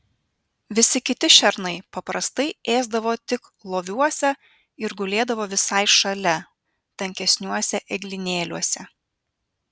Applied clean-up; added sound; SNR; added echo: none; none; none; none.